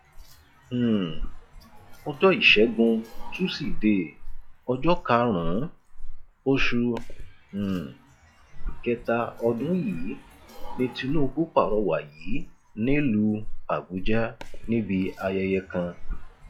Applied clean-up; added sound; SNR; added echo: classical method log-MMSE.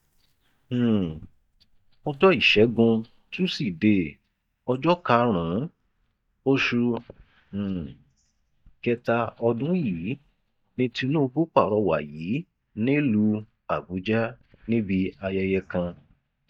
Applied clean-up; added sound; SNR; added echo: neural mask model DeepFilterNet 3.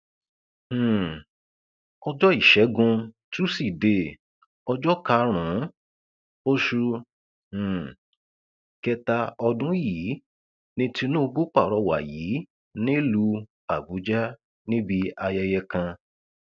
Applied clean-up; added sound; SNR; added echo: none; none; none; none.